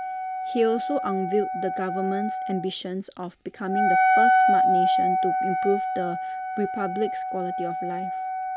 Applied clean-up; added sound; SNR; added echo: none; Wind instrument, woodwind instrument; -4 dB; none.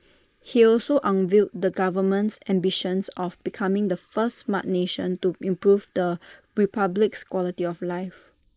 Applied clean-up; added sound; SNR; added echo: neural mask model Resemble Enhance denoiser.